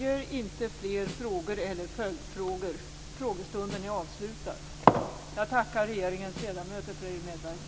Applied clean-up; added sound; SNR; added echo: none; Snare drum; 15 dB; none.